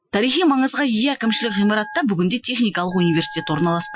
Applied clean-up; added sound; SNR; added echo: classical method Wiener filter.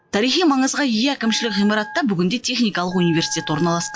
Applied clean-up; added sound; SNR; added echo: classical method log-MMSE.